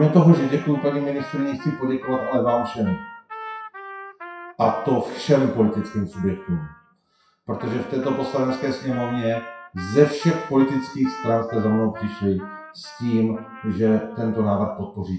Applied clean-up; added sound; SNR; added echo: classical method WPE with log-MMSE.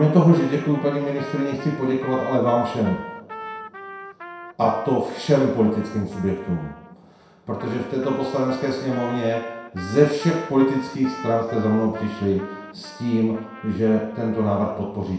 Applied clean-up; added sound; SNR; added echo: none; Trumpet; 16 dB; reverberation time 0.7 s.